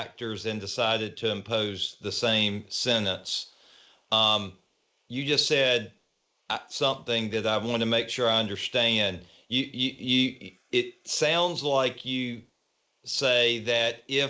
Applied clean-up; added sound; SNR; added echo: neural mask model Resemble Enhance denoiser.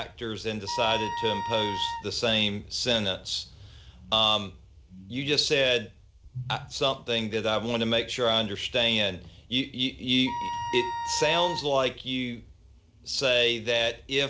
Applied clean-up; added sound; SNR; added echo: none; Wind instrument, woodwind instrument; 5 dB; none.